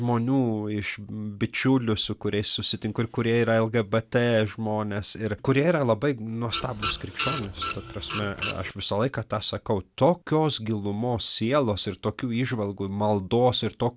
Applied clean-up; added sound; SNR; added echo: none; Printer; 6 dB; none.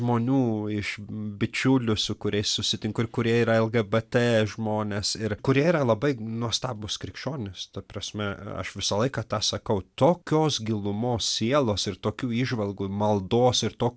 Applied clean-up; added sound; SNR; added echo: none; none; none; none.